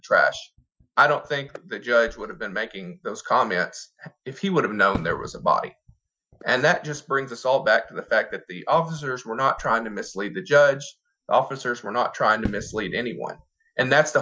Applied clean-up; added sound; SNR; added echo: classical method Wiener filter.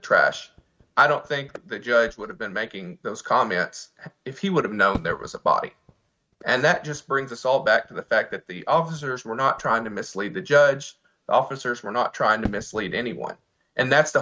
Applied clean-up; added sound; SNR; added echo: neural mask model RNNoise.